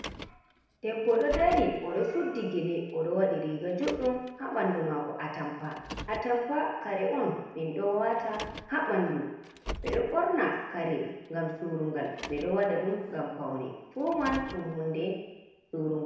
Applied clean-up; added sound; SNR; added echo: none; Car; 15 dB; reverberation time 1.0 s.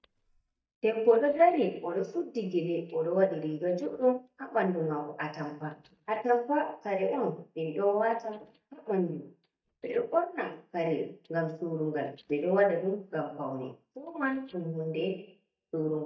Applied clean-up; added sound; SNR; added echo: neural mask model DeepFilterNet 3.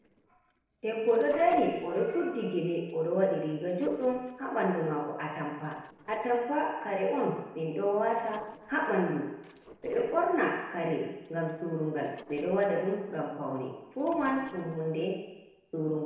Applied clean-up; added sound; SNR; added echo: neural separator model SepFormer DNS4.